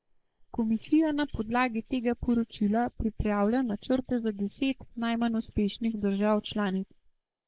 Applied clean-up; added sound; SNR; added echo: neural mask model Resemble Enhance denoiser.